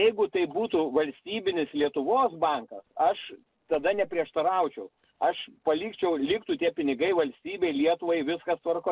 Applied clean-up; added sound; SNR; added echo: neural separator model SepFormer DNS4.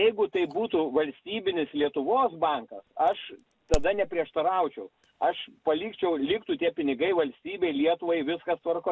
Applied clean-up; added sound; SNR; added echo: none; Crack; 5 dB; none.